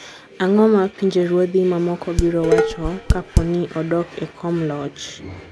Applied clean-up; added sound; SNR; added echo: none; Dishes, pots, and pans; 0 dB; none.